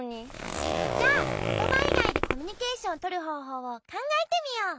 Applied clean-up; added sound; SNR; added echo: none; Zipper (clothing); -2 dB; none.